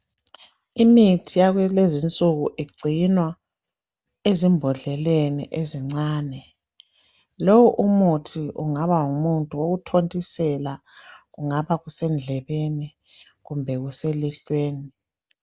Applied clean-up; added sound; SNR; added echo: none; none; none; none.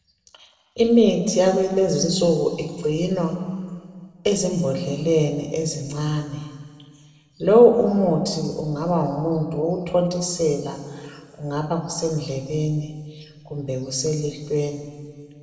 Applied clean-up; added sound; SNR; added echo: none; none; none; reverberation time 2.0 s.